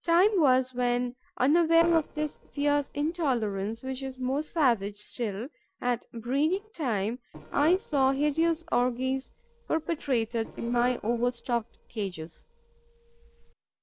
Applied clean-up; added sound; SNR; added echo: neural separator model SepFormer DNS4.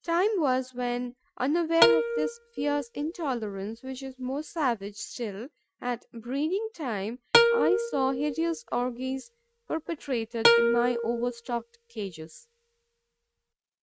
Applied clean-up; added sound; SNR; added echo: neural mask model RNNoise.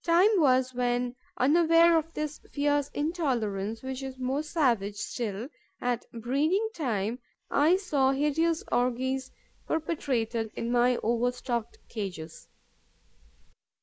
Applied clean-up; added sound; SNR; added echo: neural mask model Resemble Enhance denoiser.